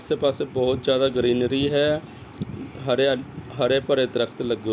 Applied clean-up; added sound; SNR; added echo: none; none; none; none.